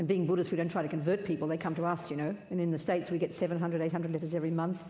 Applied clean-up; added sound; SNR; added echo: none; none; none; none.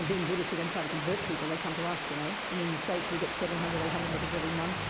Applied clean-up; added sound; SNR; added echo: none; Water; 0 dB; none.